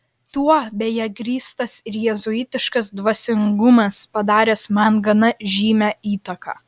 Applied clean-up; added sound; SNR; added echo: none; none; none; none.